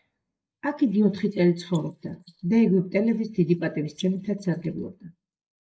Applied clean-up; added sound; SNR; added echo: neural mask model Resemble Enhance denoiser.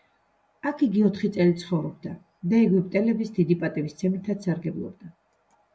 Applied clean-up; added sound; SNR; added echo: none; none; none; none.